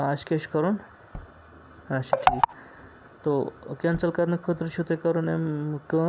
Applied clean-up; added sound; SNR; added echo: none; Tap / Bass drum; 20 dB; none.